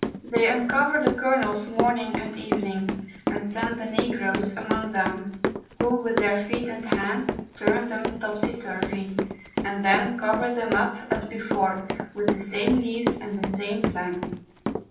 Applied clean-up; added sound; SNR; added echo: none; Run; 3 dB; reverberation time 0.6 s.